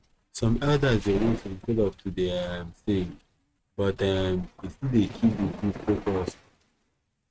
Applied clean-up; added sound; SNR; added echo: neural mask model RNNoise.